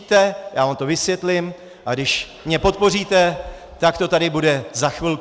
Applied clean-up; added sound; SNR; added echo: none; none; none; none.